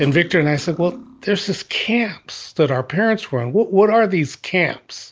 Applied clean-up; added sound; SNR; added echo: neural mask model DeepFilterNet 3.